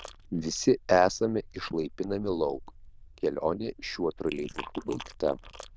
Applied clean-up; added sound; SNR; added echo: neural diffusion model UNIVERSE++.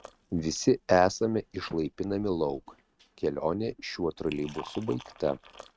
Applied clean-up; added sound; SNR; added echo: neural mask model RNNoise.